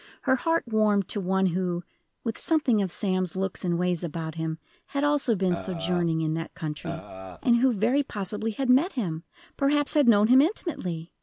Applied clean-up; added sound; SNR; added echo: none; Burping, eructation; 11 dB; none.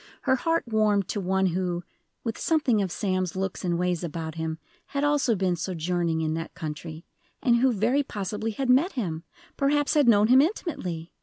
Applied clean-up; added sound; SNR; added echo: none; none; none; none.